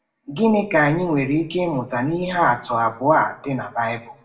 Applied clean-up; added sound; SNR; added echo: none; none; none; reverberation time 0.5 s.